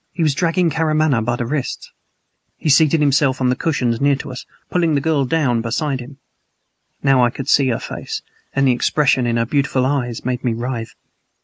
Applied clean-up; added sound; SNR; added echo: none; none; none; none.